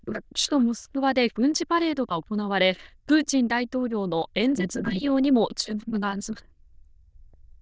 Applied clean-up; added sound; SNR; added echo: neural diffusion model UNIVERSE++.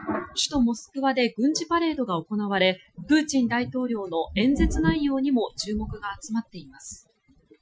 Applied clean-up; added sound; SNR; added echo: classical method Wiener filter.